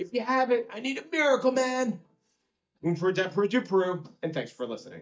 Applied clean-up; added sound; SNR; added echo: neural mask model DeepFilterNet 3.